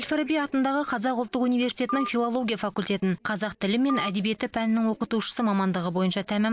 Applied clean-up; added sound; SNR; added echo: none; Telephone; 13 dB; none.